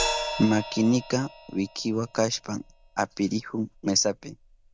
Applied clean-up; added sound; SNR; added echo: none; Crash cymbal; 9 dB; none.